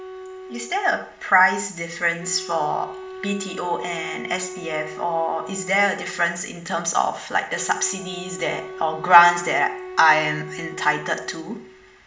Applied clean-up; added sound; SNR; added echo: none; Wind instrument, woodwind instrument; 14 dB; reverberation time 0.4 s.